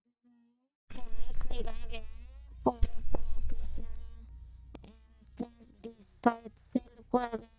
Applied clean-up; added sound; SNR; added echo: neural mask model DeepFilterNet 3.